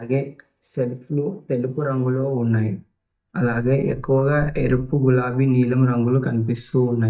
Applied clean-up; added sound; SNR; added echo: neural mask model DeepFilterNet 3.